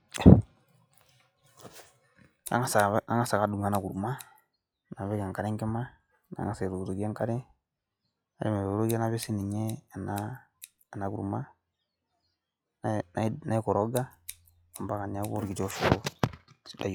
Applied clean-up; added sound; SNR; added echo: classical method log-MMSE.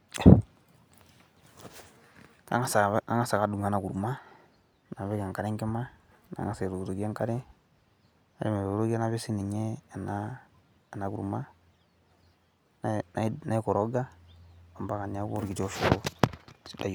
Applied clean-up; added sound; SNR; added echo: none; none; none; none.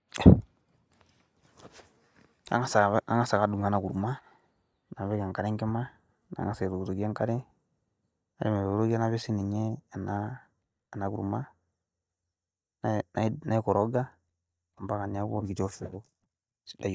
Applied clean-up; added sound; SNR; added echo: neural mask model DeepFilterNet 3.